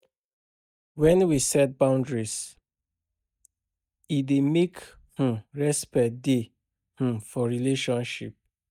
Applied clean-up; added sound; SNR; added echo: neural mask model DeepFilterNet 3.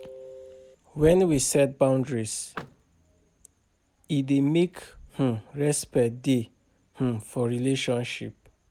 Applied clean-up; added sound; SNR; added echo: none; Vehicle; 19 dB; none.